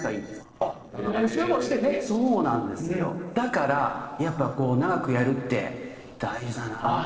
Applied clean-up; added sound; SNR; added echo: neural separator model SepFormer DNS4.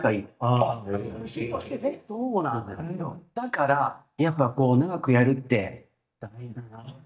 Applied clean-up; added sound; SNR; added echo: neural mask model DeepFilterNet 3.